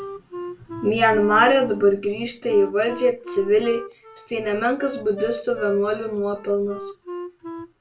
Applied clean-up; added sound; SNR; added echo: none; Wind instrument, woodwind instrument; 13 dB; reverberation time 0.2 s.